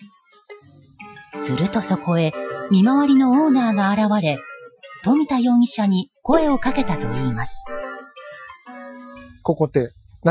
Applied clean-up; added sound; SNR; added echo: classical method Wiener filter.